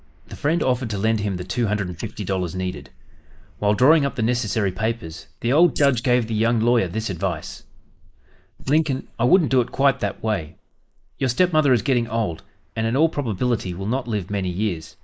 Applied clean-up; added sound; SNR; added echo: neural mask model Resemble Enhance denoiser.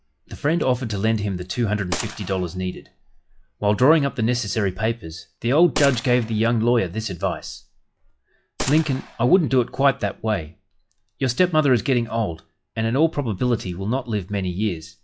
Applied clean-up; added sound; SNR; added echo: classical method log-MMSE.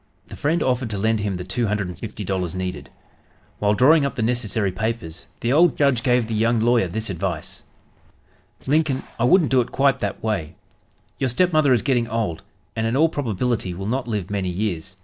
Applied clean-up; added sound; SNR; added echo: neural separator model SepFormer DNS4.